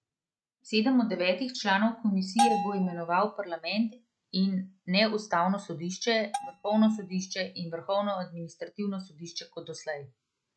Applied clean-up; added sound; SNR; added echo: neural mask model RNNoise.